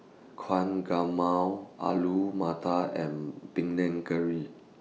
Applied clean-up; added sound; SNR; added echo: none; none; none; none.